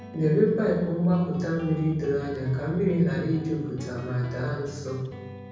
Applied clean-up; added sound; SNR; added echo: none; Guitar; 15 dB; reverberation time 1.1 s.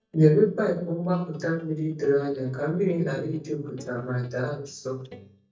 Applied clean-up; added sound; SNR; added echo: neural mask model DeepFilterNet 3.